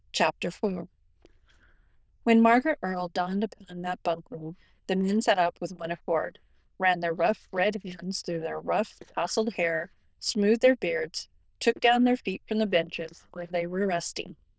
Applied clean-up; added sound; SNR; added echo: neural diffusion model UNIVERSE++.